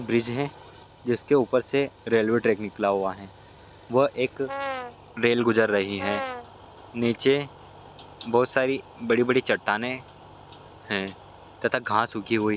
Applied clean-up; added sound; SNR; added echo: none; Brass instrument; 8 dB; none.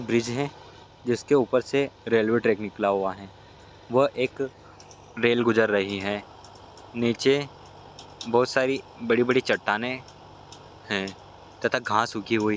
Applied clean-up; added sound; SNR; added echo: none; none; none; none.